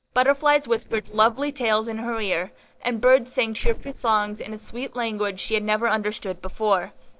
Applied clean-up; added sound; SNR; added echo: neural separator model SepFormer DNS4.